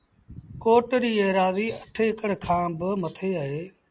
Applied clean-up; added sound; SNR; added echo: none; none; none; none.